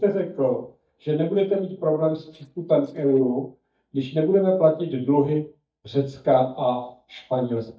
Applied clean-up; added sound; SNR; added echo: neural mask model DeepFilterNet 3.